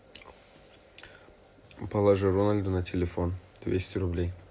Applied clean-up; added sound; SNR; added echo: none; none; none; none.